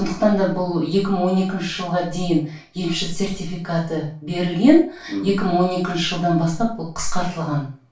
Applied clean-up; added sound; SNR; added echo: none; none; none; reverberation time 0.3 s.